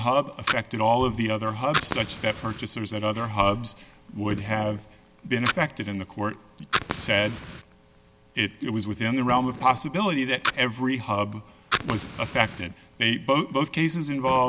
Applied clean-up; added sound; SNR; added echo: none; Fire; 9 dB; none.